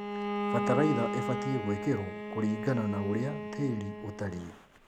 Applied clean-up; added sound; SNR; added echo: none; Bowed string instrument; 3 dB; none.